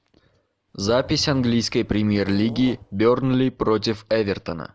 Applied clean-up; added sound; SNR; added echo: none; Fart / Drawer open or close; 20 dB; none.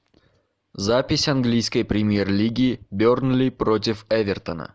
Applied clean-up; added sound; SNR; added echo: none; none; none; none.